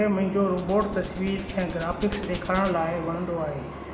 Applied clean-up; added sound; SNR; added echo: none; Hands; 13 dB; none.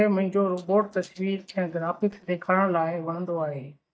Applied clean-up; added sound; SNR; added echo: neural mask model DeepFilterNet 3.